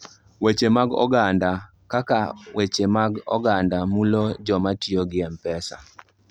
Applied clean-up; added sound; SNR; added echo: none; none; none; none.